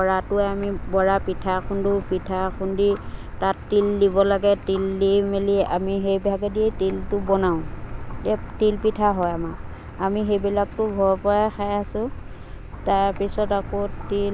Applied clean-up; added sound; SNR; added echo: none; Car; 10 dB; none.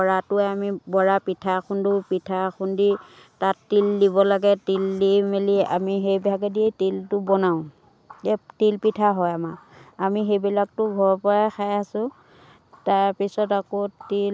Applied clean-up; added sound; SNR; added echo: none; none; none; none.